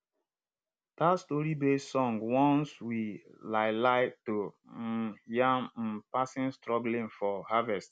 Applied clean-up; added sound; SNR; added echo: none; none; none; none.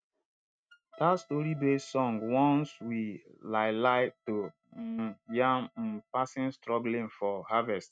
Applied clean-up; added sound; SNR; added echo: neural mask model RNNoise.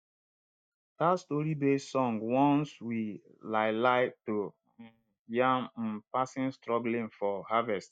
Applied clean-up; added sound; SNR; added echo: neural mask model DeepFilterNet 3.